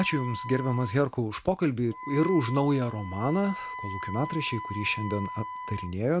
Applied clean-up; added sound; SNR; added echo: none; Wind instrument, woodwind instrument; 10 dB; none.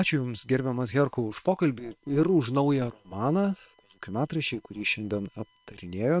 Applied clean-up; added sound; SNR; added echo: neural separator model SepFormer WHAM!.